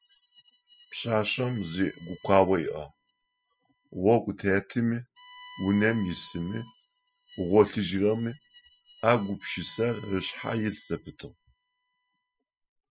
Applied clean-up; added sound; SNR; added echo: classical method spectral subtraction.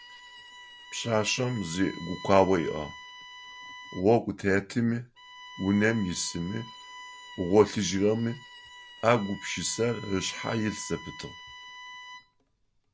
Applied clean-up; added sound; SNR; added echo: none; Bowed string instrument; 17 dB; none.